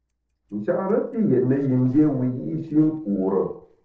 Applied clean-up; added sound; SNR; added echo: neural separator model SepFormer DNS4.